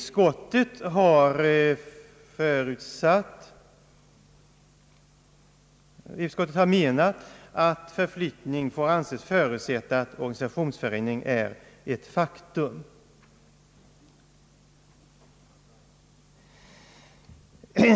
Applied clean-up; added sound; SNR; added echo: none; none; none; none.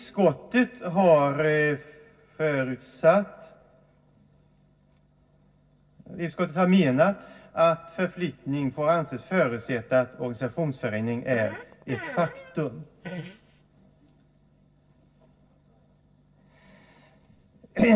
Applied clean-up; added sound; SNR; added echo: neural separator model SepFormer DNS4.